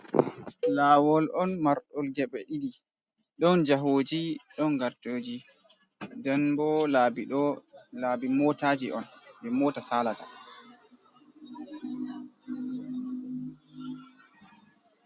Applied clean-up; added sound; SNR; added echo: none; Cowbell; 8 dB; none.